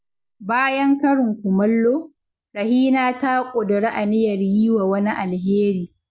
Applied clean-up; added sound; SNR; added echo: none; none; none; none.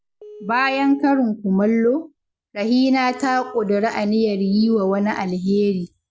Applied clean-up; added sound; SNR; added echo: none; Telephone; 19 dB; none.